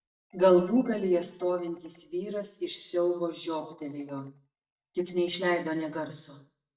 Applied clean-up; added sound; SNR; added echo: neural mask model DeepFilterNet 3.